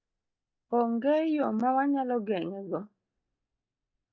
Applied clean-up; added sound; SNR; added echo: neural mask model DeepFilterNet 3.